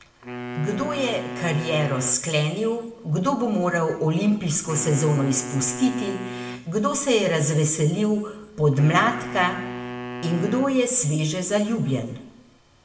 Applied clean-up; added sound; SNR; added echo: none; Wind instrument, woodwind instrument; 12 dB; reverberation time 0.8 s.